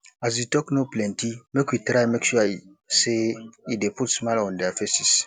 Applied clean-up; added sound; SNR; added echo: none; none; none; none.